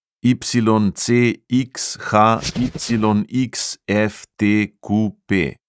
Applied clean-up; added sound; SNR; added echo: neural mask model RNNoise.